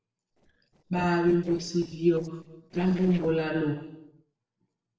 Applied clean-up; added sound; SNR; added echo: neural separator model SepFormer DNS4.